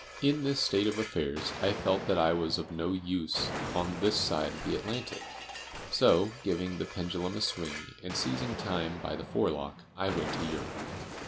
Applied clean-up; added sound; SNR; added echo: none; Explosion; 9 dB; none.